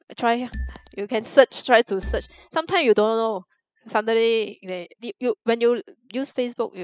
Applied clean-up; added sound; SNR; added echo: classical method spectral subtraction.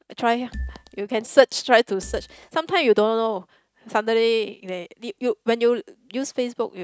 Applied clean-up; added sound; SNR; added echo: neural mask model RNNoise.